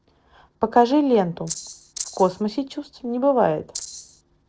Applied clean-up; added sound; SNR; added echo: neural separator model SepFormer DNS4.